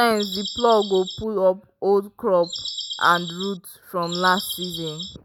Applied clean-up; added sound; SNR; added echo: none; Bird vocalization, bird call, bird song; 10 dB; none.